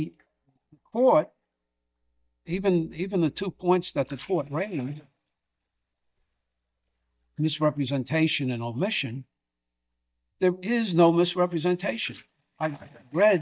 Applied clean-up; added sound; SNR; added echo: neural mask model DeepFilterNet 3.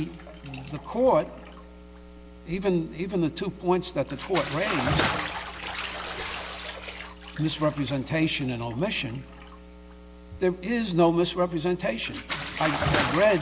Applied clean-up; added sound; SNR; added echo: none; Bathtub (filling or washing) / Splash, splatter; 7 dB; none.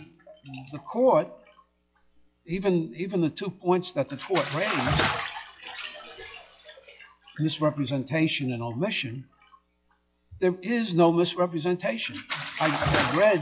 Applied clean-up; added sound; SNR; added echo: classical method log-MMSE.